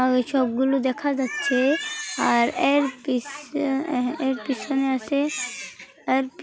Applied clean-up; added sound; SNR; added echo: none; none; none; none.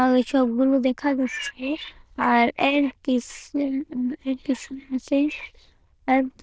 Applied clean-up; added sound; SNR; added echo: neural diffusion model UNIVERSE++.